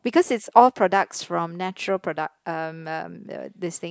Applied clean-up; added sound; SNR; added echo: neural mask model Resemble Enhance denoiser.